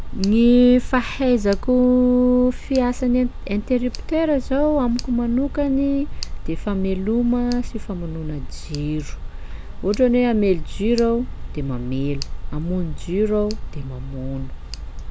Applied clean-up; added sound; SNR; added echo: none; Tick; 7 dB; none.